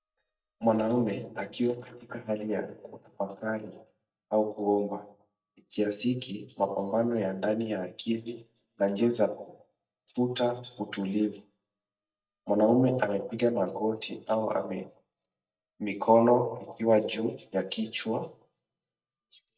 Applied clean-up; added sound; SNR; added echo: neural mask model DeepFilterNet 3.